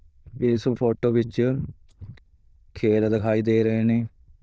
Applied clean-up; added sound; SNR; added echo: neural diffusion model UNIVERSE++.